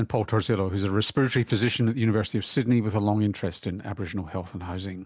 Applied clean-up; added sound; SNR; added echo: none; none; none; none.